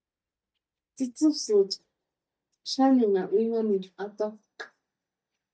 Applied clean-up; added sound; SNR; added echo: neural mask model DeepFilterNet 3.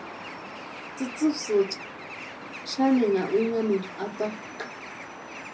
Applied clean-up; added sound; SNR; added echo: none; Bird; 11 dB; reverberation time 0.4 s.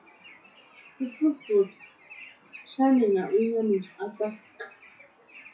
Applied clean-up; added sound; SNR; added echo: classical method WPE with log-MMSE.